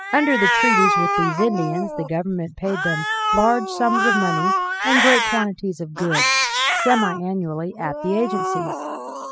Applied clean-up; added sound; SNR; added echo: classical method spectral subtraction.